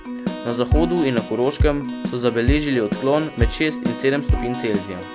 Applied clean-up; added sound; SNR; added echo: none; Keyboard (musical); 2 dB; none.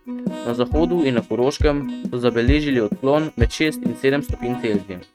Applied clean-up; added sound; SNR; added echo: neural mask model RNNoise.